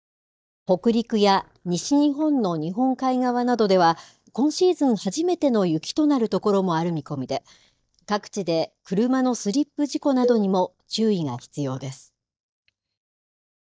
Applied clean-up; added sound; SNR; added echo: neural mask model DeepFilterNet 3.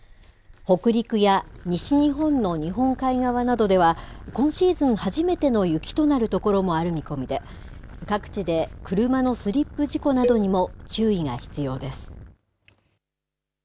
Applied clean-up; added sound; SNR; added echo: none; Cowbell; 9 dB; none.